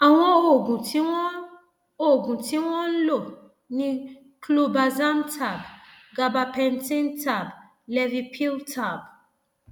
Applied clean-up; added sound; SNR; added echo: none; none; none; none.